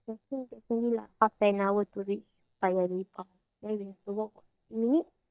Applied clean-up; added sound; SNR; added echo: neural mask model DeepFilterNet 3.